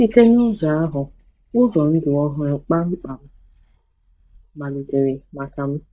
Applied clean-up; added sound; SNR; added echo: neural mask model DeepFilterNet 3.